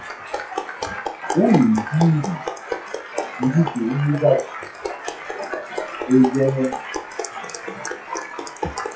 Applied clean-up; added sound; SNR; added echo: classical method WPE with log-MMSE.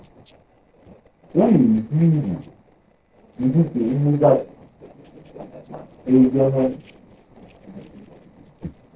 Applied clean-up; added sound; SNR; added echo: neural separator model SepFormer DNS4.